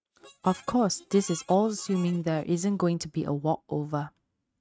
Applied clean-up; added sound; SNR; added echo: neural mask model RNNoise.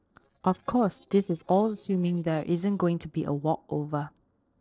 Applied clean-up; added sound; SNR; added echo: neural separator model SepFormer DNS4.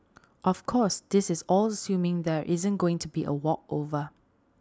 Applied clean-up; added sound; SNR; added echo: none; none; none; none.